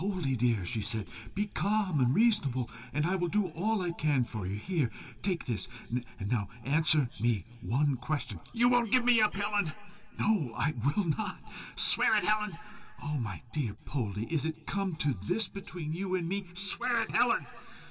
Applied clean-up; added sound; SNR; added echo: none; none; none; reverberation time 2.7 s.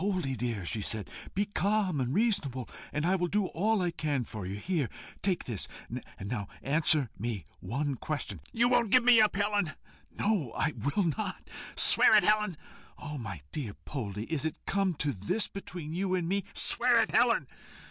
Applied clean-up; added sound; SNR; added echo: none; none; none; none.